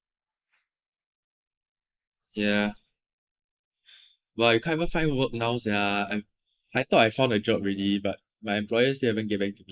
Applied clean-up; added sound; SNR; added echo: neural mask model Resemble Enhance denoiser.